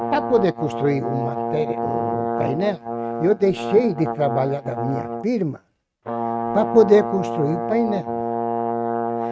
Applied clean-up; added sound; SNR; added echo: neural mask model RNNoise.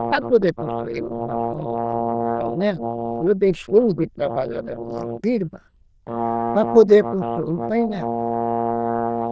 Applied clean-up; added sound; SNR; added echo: neural diffusion model UNIVERSE++.